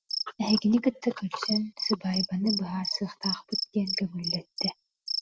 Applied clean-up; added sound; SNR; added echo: none; Cricket; 5 dB; none.